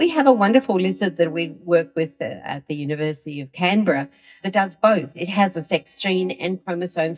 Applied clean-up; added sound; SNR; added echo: neural mask model DeepFilterNet 3.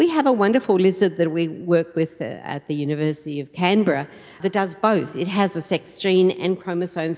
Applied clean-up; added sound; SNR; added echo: none; none; none; none.